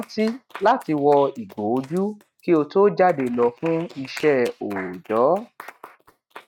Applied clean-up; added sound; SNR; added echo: neural mask model RNNoise.